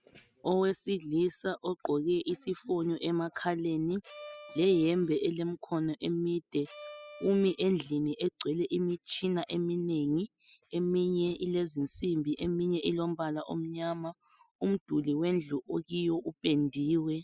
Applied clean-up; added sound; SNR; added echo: classical method spectral subtraction.